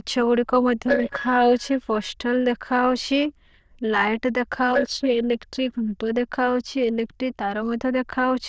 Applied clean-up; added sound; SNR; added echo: neural diffusion model UNIVERSE++.